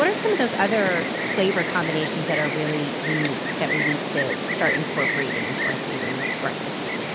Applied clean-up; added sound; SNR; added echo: none; Insect; 0 dB; none.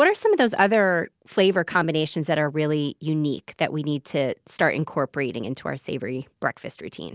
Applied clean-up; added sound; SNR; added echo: none; none; none; none.